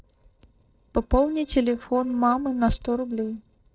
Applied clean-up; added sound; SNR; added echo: neural separator model SepFormer DNS4.